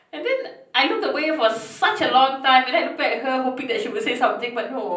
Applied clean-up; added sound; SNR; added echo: none; none; none; reverberation time 0.6 s.